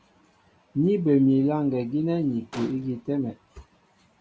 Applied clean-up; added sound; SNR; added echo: none; Gunshot, gunfire; 17 dB; none.